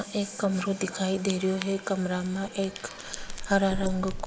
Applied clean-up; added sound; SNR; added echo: neural mask model Resemble Enhance denoiser.